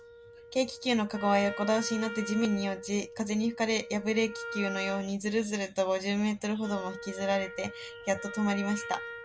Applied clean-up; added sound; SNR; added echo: none; Wind instrument, woodwind instrument; 12 dB; none.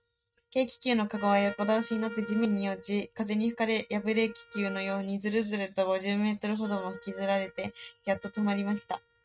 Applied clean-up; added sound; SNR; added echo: neural mask model RNNoise.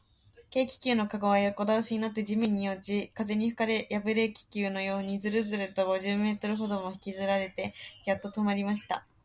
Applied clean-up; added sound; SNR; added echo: none; none; none; none.